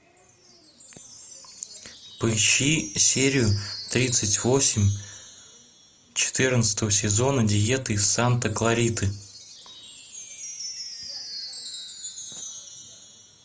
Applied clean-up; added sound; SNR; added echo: none; Wind chime; 14 dB; none.